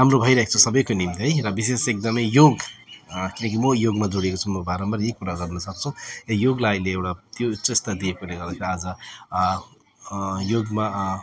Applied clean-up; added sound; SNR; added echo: none; none; none; none.